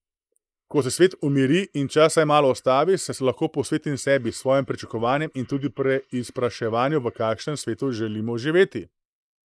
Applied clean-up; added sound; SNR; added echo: neural mask model Resemble Enhance denoiser.